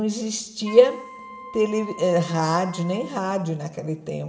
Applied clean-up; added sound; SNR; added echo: none; Wind instrument, woodwind instrument; 18 dB; reverberation time 2.7 s.